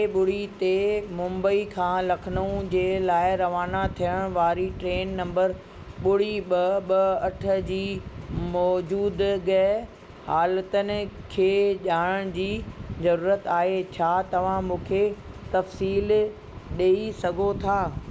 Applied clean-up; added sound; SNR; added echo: none; none; none; none.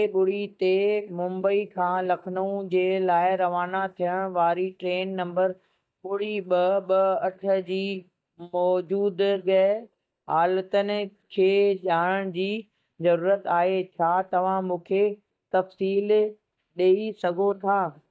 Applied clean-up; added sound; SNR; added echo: neural mask model DeepFilterNet 3.